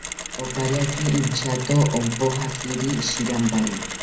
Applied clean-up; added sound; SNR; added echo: none; Mechanisms; 7 dB; reverberation time 0.6 s.